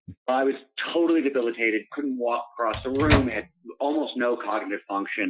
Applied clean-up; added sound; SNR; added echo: classical method Wiener filter.